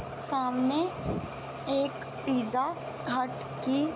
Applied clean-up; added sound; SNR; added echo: none; none; none; none.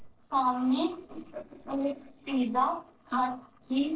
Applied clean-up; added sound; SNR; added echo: neural separator model SepFormer DNS4.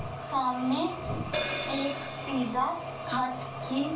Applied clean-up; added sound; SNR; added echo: none; Hi-hat; 7 dB; reverberation time 0.3 s.